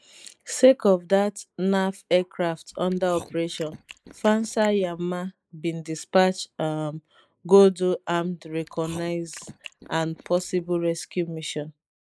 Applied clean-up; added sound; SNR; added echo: neural mask model Resemble Enhance denoiser.